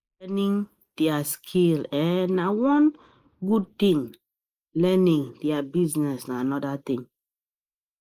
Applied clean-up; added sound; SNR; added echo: neural mask model Resemble Enhance denoiser.